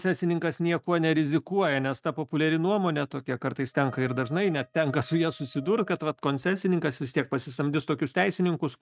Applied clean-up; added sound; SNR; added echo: neural mask model RNNoise.